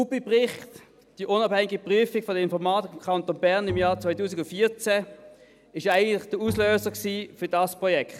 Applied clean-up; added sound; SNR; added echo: none; Bowed string instrument; 14 dB; none.